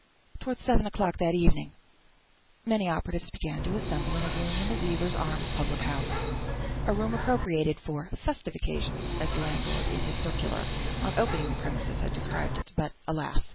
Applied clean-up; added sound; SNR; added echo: none; Hiss; -3 dB; none.